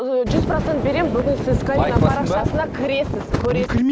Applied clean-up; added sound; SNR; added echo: none; Wind; 1 dB; none.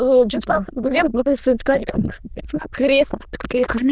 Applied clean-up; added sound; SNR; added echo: neural diffusion model UNIVERSE++.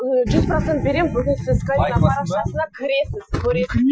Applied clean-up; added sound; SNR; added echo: classical method Wiener filter.